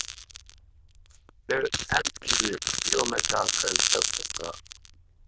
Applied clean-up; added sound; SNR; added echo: neural diffusion model UNIVERSE++.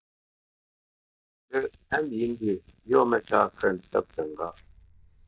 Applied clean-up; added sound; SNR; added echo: neural mask model DeepFilterNet 3.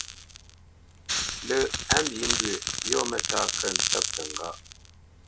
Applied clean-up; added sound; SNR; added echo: none; Crackle; -2 dB; none.